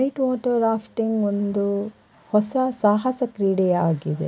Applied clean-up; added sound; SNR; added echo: none; none; none; none.